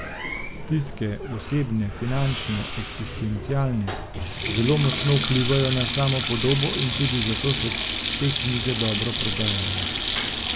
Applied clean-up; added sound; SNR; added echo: none; Sink (filling or washing); 3 dB; none.